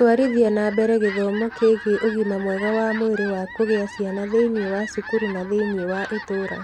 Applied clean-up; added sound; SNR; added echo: none; Fowl; 13 dB; none.